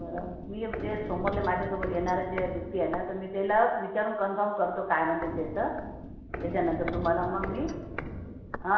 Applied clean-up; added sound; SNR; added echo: none; Walk, footsteps; 8 dB; reverberation time 0.9 s.